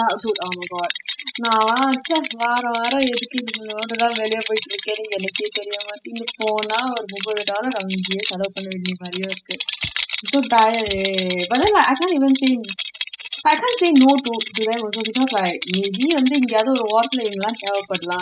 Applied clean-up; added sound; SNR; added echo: classical method spectral subtraction.